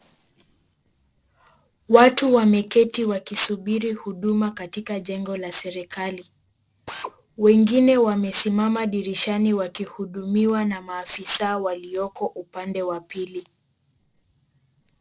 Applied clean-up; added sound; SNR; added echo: neural separator model SepFormer DNS4.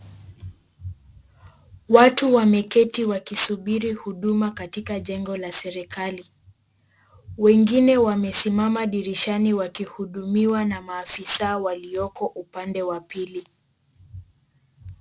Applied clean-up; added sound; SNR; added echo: none; none; none; none.